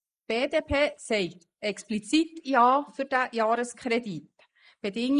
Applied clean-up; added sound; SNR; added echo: neural mask model Resemble Enhance denoiser.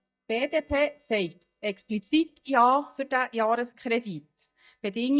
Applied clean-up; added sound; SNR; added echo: neural mask model DeepFilterNet 3.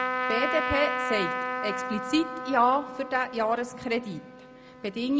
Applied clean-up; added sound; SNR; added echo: none; Trumpet; 4 dB; none.